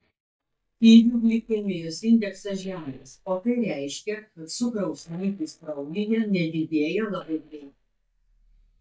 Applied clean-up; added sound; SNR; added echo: neural mask model DeepFilterNet 3.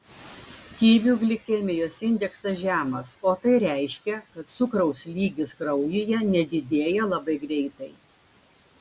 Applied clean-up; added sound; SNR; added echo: none; none; none; none.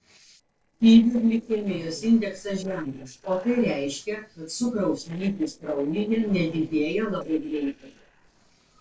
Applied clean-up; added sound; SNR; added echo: neural separator model SepFormer DNS4.